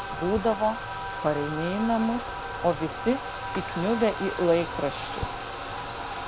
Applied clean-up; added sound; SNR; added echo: none; Bathtub (filling or washing); 6 dB; none.